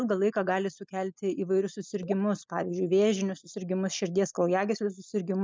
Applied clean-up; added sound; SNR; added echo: classical method spectral subtraction.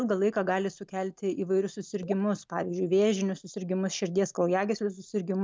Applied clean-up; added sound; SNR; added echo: none; Raindrop / Drip; 16 dB; none.